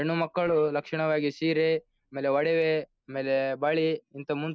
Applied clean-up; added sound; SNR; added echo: neural mask model Resemble Enhance denoiser.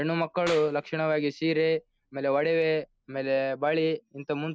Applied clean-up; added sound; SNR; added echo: none; Clapping; 19 dB; none.